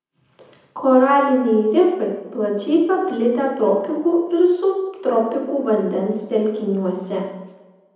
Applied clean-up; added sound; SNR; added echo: none; none; none; reverberation time 0.9 s.